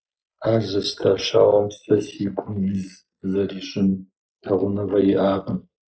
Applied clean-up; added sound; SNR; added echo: neural mask model Resemble Enhance denoiser.